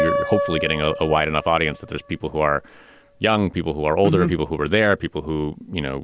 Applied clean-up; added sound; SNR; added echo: none; Piano; 9 dB; none.